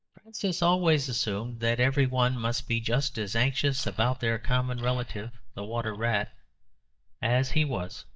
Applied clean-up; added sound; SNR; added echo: neural mask model DeepFilterNet 3.